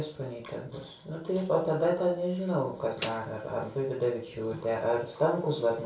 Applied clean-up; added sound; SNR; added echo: none; Snare drum; 13 dB; reverberation time 0.3 s.